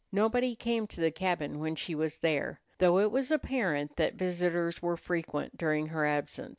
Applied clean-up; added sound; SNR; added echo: none; none; none; none.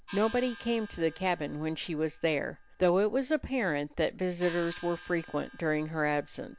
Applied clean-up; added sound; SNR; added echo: none; Gong; 19 dB; none.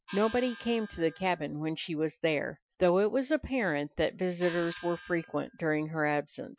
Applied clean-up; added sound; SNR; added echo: classical method Wiener filter.